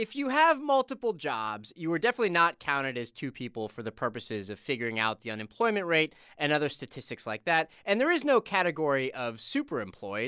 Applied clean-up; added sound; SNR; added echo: none; none; none; none.